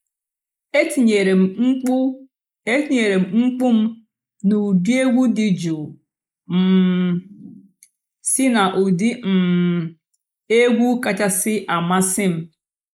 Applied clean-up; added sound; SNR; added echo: neural mask model Resemble Enhance denoiser.